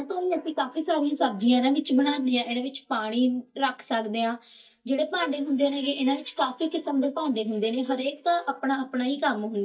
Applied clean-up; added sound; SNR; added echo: neural mask model DeepFilterNet 3.